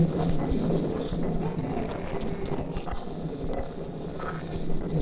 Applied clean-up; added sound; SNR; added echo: neural separator model SepFormer DNS4.